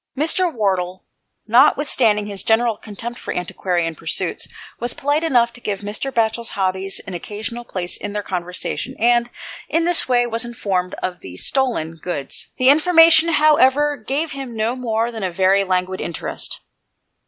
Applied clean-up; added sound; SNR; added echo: none; none; none; none.